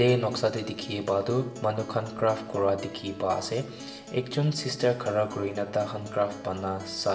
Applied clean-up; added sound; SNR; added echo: none; Acoustic guitar; 16 dB; reverberation time 1.0 s.